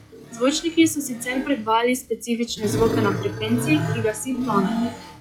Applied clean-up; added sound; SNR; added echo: classical method log-MMSE.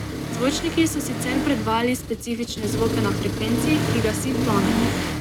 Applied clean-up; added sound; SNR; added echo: none; Accelerating, revving, vroom; 0 dB; none.